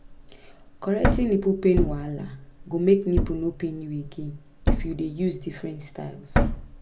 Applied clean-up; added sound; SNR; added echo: none; Thump, thud; 1 dB; none.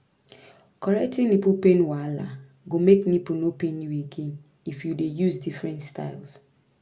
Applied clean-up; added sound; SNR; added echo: none; none; none; none.